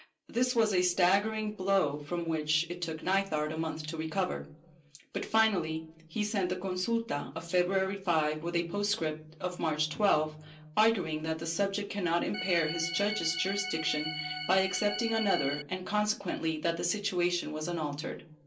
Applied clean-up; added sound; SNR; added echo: none; Organ; 6 dB; reverberation time 0.3 s.